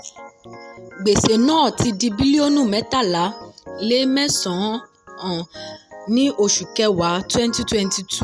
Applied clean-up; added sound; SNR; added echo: none; Organ; 20 dB; none.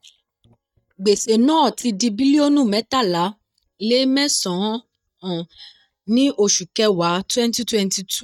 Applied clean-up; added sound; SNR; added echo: neural mask model DeepFilterNet 3.